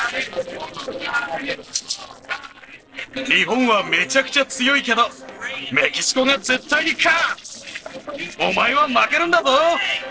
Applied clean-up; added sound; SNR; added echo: neural separator model SepFormer DNS4.